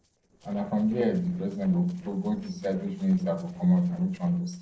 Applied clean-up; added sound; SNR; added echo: neural separator model SepFormer DNS4.